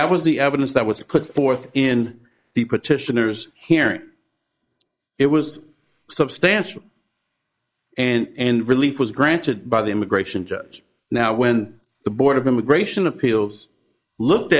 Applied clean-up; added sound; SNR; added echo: neural mask model Resemble Enhance denoiser.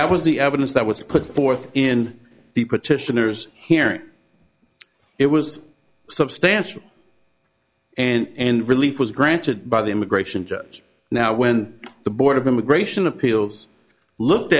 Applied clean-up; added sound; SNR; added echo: none; none; none; none.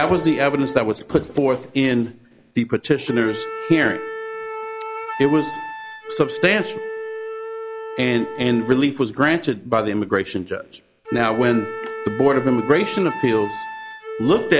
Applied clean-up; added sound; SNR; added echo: none; Wind instrument, woodwind instrument; 10 dB; none.